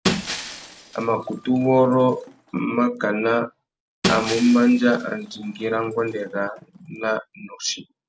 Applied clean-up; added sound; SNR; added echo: none; Shatter; 10 dB; none.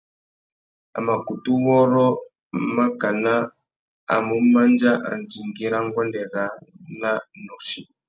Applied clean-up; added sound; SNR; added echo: none; none; none; none.